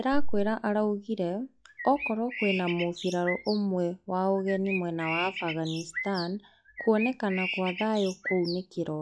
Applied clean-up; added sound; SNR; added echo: classical method log-MMSE.